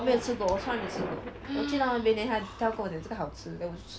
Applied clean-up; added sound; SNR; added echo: none; Thunder; 12 dB; none.